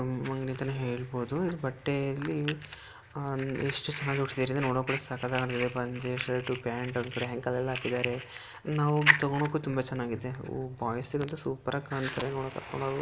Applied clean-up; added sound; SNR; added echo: none; Fire; 6 dB; none.